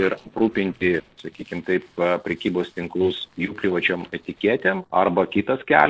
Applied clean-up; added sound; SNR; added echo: neural separator model SepFormer DNS4.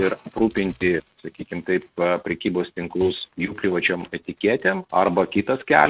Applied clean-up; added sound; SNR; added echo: neural mask model RNNoise.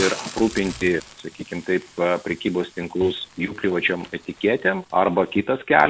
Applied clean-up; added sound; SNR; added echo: none; Hiss; 17 dB; none.